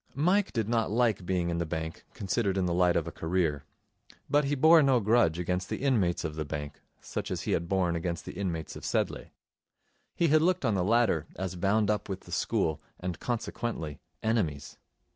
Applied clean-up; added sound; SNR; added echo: none; none; none; none.